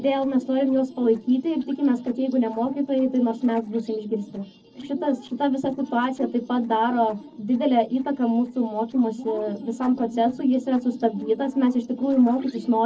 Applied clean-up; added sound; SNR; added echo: neural separator model SepFormer DNS4.